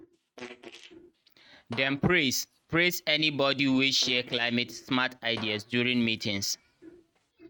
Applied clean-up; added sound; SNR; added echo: neural mask model RNNoise.